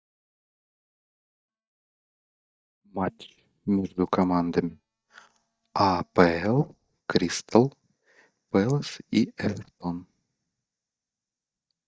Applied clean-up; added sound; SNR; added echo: neural mask model DeepFilterNet 3.